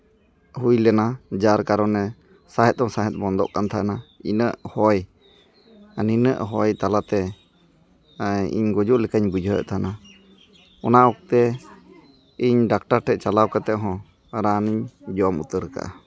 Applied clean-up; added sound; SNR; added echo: none; none; none; none.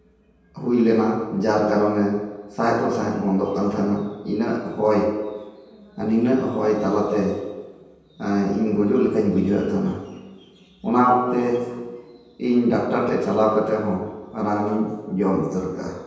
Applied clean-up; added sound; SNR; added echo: none; none; none; reverberation time 1.2 s.